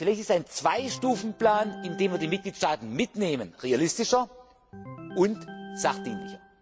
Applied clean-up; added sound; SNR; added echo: none; Organ; 15 dB; none.